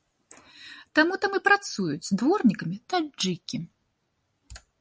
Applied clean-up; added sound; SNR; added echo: none; none; none; none.